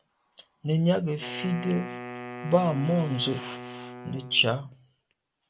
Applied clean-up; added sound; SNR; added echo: none; Wind instrument, woodwind instrument; 13 dB; none.